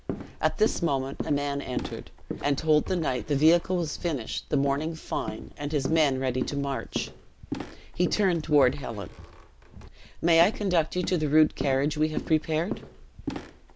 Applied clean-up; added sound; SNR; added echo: none; Walk, footsteps; 12 dB; none.